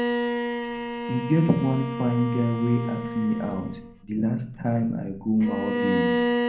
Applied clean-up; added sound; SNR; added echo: none; Bowed string instrument; 3 dB; reverberation time 0.5 s.